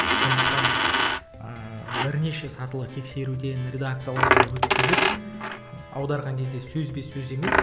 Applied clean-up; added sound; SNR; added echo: none; Coin (dropping); -5 dB; none.